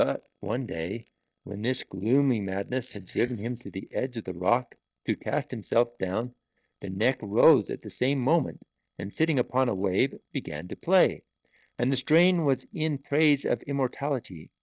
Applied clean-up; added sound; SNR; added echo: neural mask model DeepFilterNet 3.